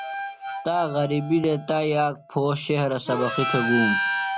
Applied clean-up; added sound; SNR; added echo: none; Harmonica; 5 dB; none.